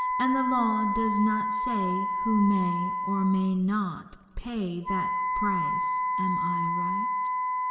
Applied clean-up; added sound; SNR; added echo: none; Wind instrument, woodwind instrument; 0 dB; reverberation time 1.3 s.